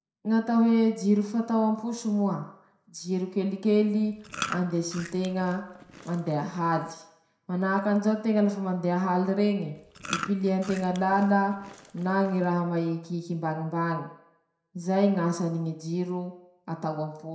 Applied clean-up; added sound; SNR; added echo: none; Chewing, mastication; 14 dB; reverberation time 0.6 s.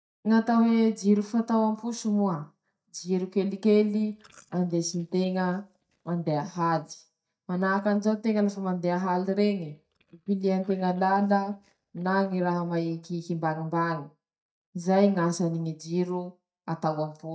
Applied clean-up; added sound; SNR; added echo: neural mask model DeepFilterNet 3.